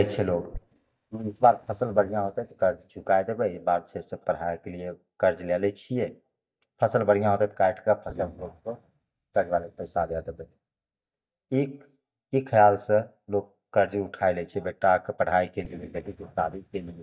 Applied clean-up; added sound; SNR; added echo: neural mask model DeepFilterNet 3.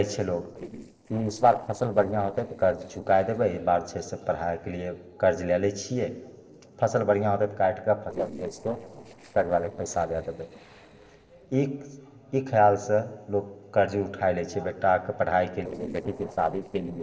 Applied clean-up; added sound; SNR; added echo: neural separator model SepFormer DNS4.